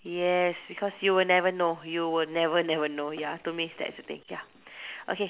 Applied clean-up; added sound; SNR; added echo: none; none; none; none.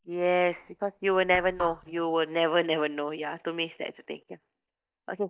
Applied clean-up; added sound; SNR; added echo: neural mask model DeepFilterNet 3.